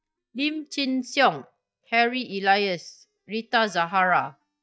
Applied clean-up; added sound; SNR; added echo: neural mask model DeepFilterNet 3.